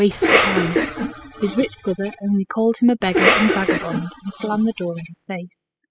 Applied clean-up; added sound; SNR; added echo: classical method spectral subtraction.